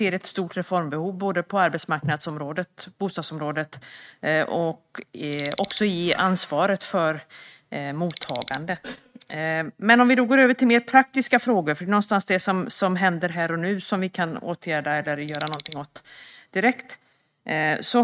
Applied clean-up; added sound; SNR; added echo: neural mask model RNNoise.